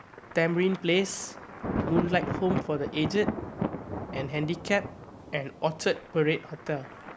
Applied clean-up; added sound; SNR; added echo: none; Thunder; 6 dB; none.